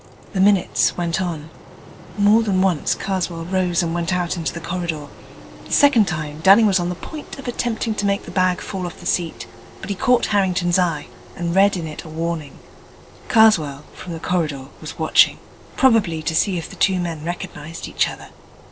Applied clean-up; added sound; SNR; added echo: none; Engine; 19 dB; none.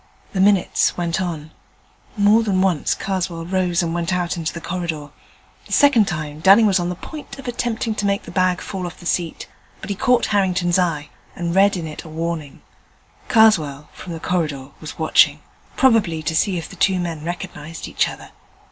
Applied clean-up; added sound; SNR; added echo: none; none; none; none.